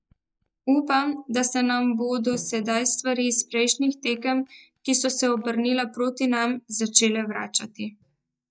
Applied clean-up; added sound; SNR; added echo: neural mask model DeepFilterNet 3.